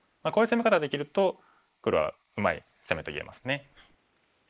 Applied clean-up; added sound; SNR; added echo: neural mask model Resemble Enhance denoiser.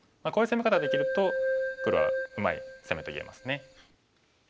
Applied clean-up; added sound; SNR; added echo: none; Keyboard (musical); 1 dB; none.